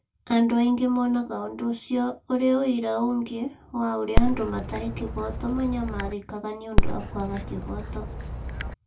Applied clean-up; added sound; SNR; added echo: none; Dog; -2 dB; reverberation time 0.2 s.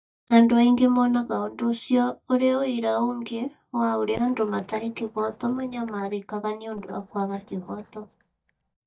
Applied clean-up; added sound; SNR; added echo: neural mask model DeepFilterNet 3.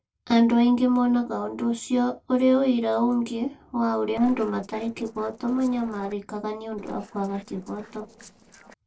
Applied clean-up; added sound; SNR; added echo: neural separator model SepFormer DNS4.